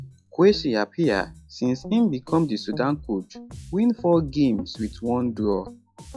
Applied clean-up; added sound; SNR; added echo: classical method log-MMSE.